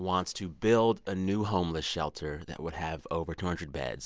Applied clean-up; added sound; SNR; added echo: none; none; none; none.